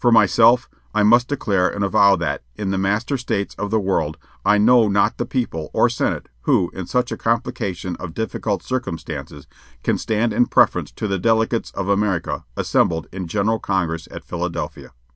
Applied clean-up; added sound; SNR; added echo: none; none; none; none.